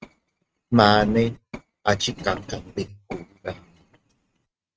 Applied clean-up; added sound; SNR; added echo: neural mask model RNNoise.